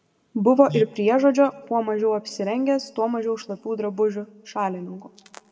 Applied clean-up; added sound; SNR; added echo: none; none; none; reverberation time 1.6 s.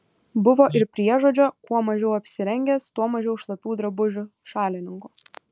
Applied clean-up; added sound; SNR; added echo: none; none; none; none.